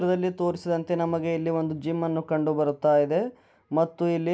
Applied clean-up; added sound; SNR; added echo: none; none; none; none.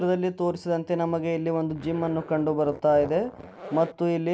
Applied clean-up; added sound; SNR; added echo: none; Zipper (clothing); 16 dB; none.